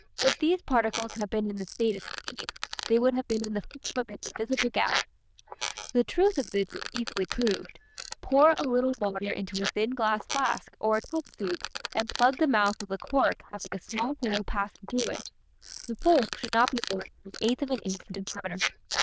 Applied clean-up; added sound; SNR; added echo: neural diffusion model UNIVERSE++.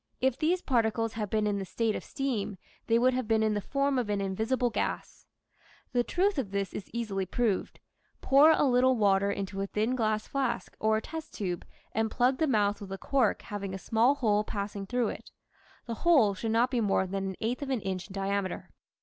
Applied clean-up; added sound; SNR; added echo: none; none; none; none.